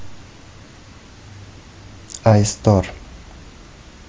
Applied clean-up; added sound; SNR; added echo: none; none; none; none.